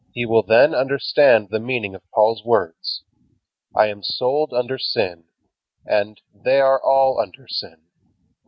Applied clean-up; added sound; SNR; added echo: none; none; none; none.